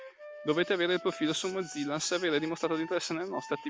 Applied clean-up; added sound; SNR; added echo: none; Wind instrument, woodwind instrument; 16 dB; none.